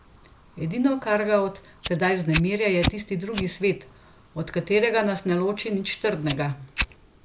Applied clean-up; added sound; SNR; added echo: none; Fire; 11 dB; none.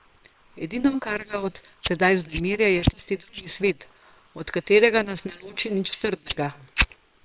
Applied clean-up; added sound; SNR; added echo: neural separator model SepFormer WHAM!.